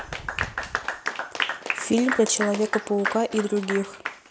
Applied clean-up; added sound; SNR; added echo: none; Applause / Clapping; 5 dB; none.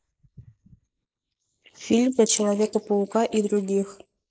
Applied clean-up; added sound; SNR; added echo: neural mask model Resemble Enhance denoiser.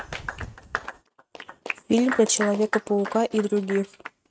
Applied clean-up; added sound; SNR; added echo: neural mask model RNNoise.